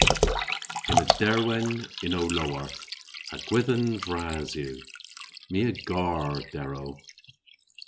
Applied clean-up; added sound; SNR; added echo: none; Liquid; 1 dB; none.